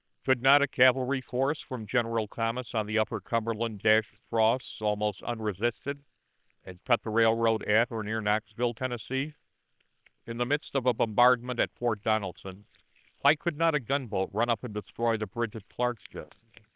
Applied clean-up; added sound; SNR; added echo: neural separator model SepFormer WHAM!.